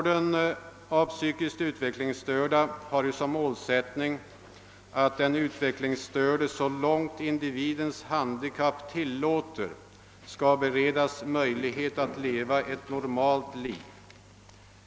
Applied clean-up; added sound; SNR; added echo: none; none; none; none.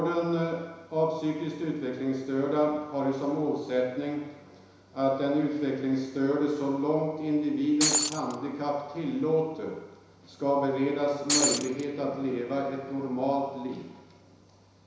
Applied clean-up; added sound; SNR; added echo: none; Shatter; -2 dB; reverberation time 1.0 s.